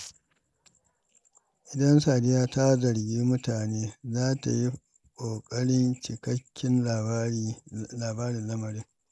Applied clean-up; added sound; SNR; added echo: none; none; none; none.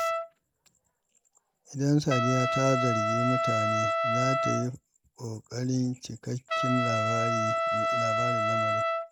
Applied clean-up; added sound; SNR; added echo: none; Trumpet; -2 dB; none.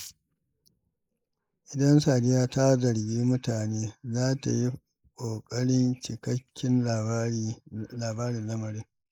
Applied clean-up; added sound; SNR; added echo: neural mask model Resemble Enhance denoiser.